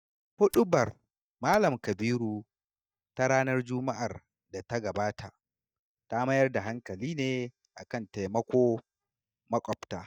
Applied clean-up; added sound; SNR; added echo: neural mask model DeepFilterNet 3.